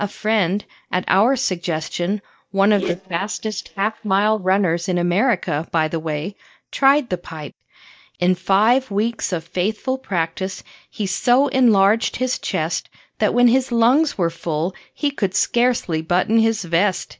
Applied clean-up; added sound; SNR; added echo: neural mask model DeepFilterNet 3.